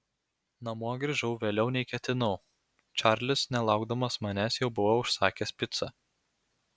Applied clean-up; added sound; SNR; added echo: none; none; none; none.